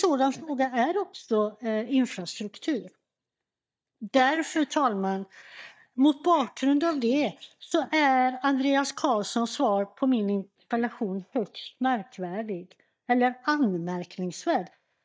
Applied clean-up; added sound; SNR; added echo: neural mask model DeepFilterNet 3.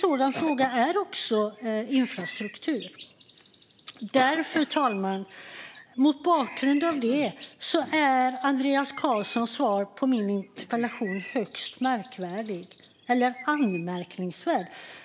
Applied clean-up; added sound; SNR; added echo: none; Cough + Bird; 16 dB; none.